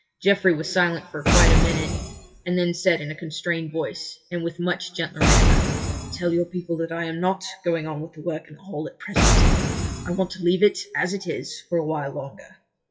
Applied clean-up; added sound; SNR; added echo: classical method WPE with log-MMSE.